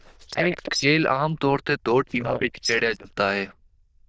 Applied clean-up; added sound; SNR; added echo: neural diffusion model UNIVERSE++.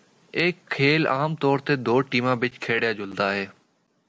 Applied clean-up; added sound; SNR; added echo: none; none; none; none.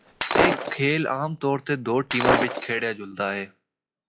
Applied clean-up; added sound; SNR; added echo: classical method log-MMSE.